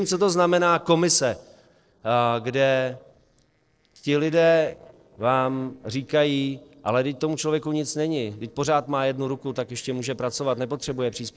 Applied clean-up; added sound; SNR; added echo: neural separator model SepFormer DNS4.